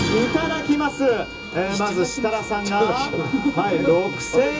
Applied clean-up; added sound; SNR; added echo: none; Bowed string instrument; 12 dB; reverberation time 0.2 s.